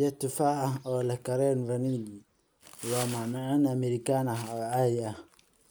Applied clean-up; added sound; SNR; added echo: none; none; none; none.